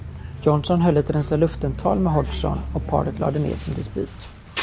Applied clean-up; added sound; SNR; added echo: none; Bus; 8 dB; none.